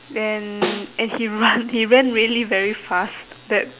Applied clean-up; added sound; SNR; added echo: none; Snare drum; 9 dB; none.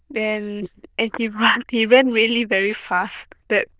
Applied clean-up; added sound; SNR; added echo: neural diffusion model UNIVERSE++.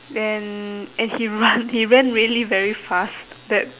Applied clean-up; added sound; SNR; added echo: none; none; none; none.